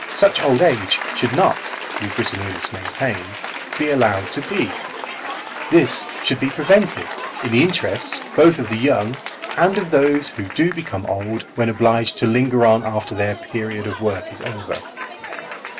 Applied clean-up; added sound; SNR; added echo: none; Applause / Cheering; 11 dB; none.